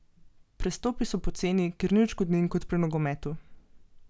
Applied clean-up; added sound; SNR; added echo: none; none; none; none.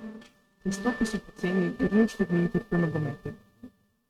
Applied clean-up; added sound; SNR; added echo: neural mask model RNNoise.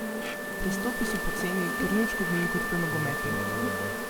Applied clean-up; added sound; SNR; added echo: none; Insect + Wind instrument, woodwind instrument; -2 dB; none.